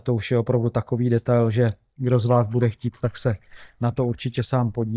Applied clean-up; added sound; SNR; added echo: neural mask model DeepFilterNet 3.